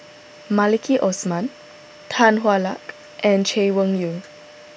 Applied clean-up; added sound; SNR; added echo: none; none; none; none.